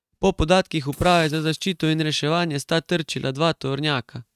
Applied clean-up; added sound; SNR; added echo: neural mask model RNNoise.